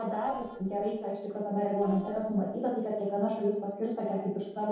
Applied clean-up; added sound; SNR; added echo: neural separator model SepFormer DNS4.